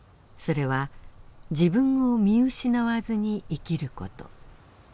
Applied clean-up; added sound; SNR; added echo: none; none; none; none.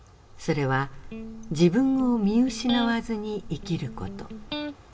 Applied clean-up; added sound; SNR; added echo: none; Electric guitar; 12 dB; reverberation time 0.3 s.